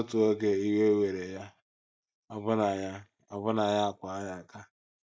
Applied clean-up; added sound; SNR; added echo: neural mask model DeepFilterNet 3.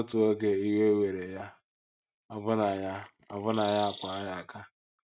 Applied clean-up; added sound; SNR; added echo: neural mask model RNNoise.